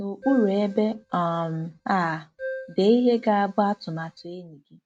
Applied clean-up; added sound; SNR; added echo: neural mask model RNNoise.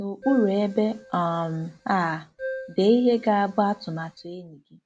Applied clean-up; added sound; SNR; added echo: none; Keyboard (musical); 15 dB; none.